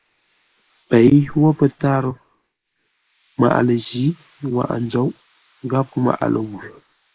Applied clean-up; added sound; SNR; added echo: neural mask model Resemble Enhance denoiser.